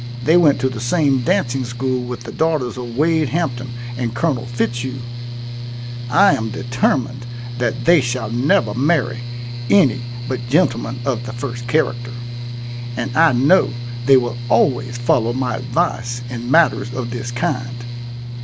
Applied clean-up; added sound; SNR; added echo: none; Mechanical fan; 7 dB; none.